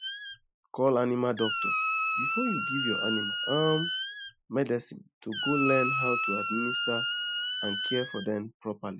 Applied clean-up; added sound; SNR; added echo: classical method Wiener filter.